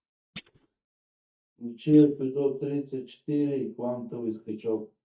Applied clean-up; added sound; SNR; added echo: neural mask model DeepFilterNet 3.